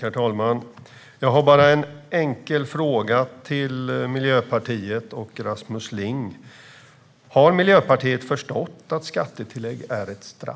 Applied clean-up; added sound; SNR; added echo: none; none; none; none.